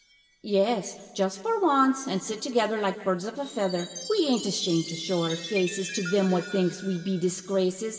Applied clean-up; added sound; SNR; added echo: none; Chime; 15 dB; reverberation time 2.4 s.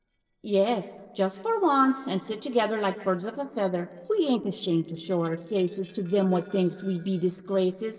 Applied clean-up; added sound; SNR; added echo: neural separator model SepFormer DNS4.